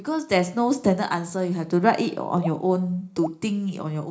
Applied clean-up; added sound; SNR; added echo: none; Raindrop / Drip; 15 dB; reverberation time 0.4 s.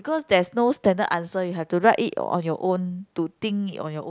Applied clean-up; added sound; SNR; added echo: none; none; none; none.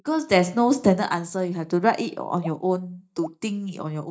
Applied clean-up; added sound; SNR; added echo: neural mask model DeepFilterNet 3.